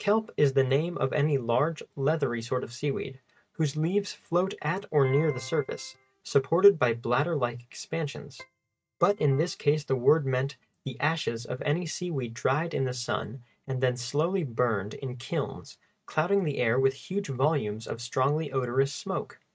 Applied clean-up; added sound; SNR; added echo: neural mask model RNNoise.